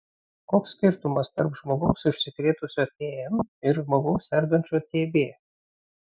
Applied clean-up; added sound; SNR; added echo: none; none; none; none.